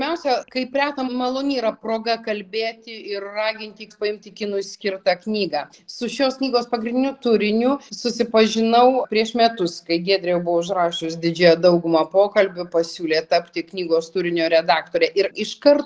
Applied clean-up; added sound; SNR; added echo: none; none; none; none.